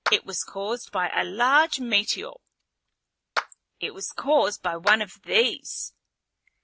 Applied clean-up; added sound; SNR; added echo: none; Clapping; 9 dB; none.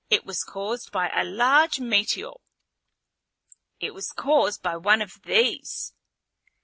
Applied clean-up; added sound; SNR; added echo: none; none; none; none.